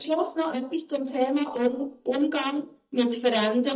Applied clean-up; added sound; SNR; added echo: neural mask model DeepFilterNet 3.